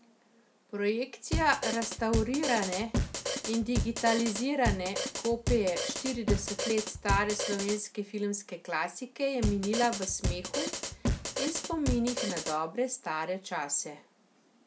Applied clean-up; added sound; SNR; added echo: none; Drum kit; 2 dB; none.